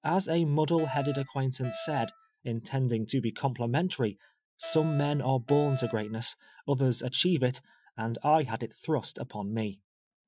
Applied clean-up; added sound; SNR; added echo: classical method Wiener filter.